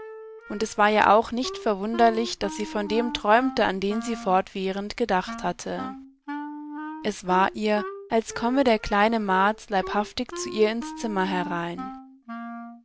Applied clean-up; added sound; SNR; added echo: none; Wind instrument, woodwind instrument; 13 dB; none.